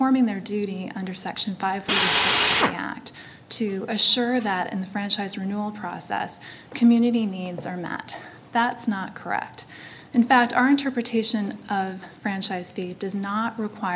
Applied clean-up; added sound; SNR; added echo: none; Drill; -2 dB; none.